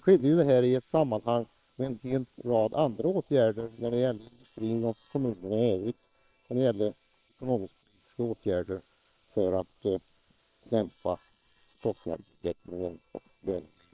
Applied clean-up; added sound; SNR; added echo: neural separator model SepFormer WHAM!.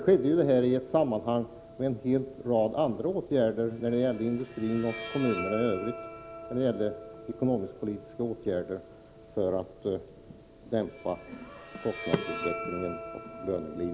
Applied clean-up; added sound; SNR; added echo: none; Bowed string instrument; 14 dB; none.